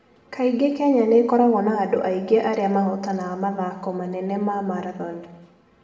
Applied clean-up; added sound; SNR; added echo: none; none; none; reverberation time 1.0 s.